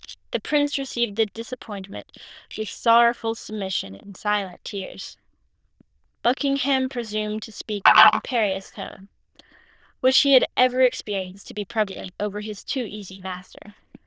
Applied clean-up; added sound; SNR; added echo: neural diffusion model UNIVERSE++.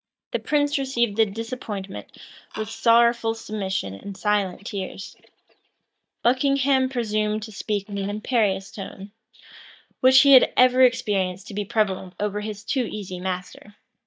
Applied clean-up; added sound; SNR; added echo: neural mask model DeepFilterNet 3.